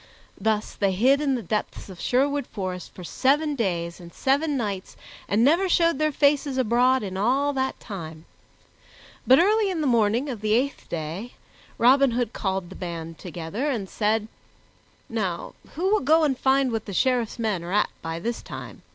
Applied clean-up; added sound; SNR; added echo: none; none; none; none.